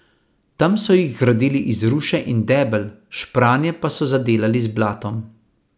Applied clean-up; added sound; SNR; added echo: none; none; none; none.